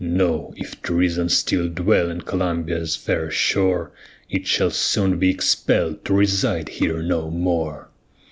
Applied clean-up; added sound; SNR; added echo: none; none; none; none.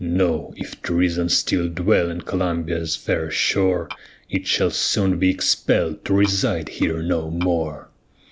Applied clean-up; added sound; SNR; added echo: none; Tap / Glass; 16 dB; none.